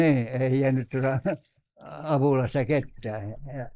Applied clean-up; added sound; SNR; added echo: neural mask model Resemble Enhance denoiser.